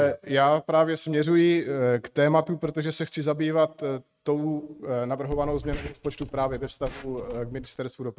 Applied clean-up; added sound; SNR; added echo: neural mask model RNNoise.